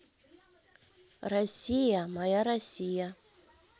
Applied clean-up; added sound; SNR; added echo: none; none; none; none.